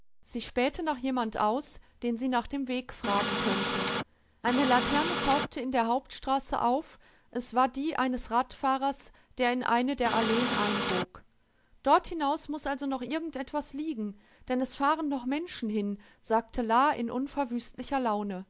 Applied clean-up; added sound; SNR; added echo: none; Printer; 0 dB; none.